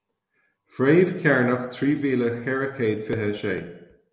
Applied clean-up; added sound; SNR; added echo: none; none; none; none.